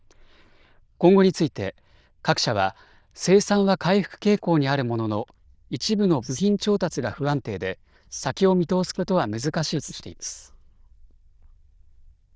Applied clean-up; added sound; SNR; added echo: neural diffusion model UNIVERSE++.